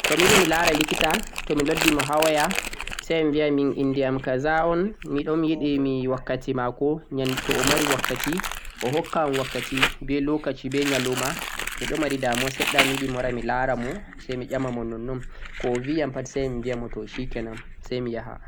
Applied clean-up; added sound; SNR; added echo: none; Crumpling, crinkling; 4 dB; none.